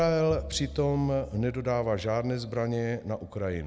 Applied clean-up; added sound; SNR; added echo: none; Bowed string instrument; 15 dB; none.